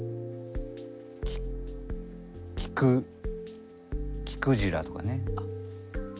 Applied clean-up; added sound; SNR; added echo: none; none; none; none.